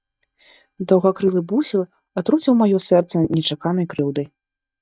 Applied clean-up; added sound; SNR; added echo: neural mask model DeepFilterNet 3.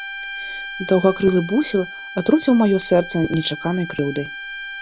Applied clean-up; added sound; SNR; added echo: none; Bowed string instrument; 12 dB; none.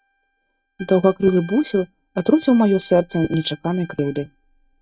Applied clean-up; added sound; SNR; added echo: neural mask model RNNoise.